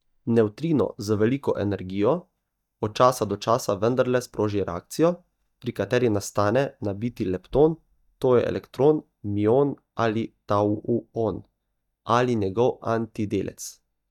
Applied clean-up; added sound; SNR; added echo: neural mask model DeepFilterNet 3.